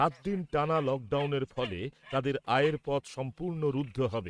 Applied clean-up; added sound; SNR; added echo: neural mask model RNNoise.